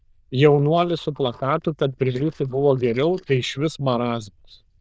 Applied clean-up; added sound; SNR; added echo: neural diffusion model UNIVERSE++.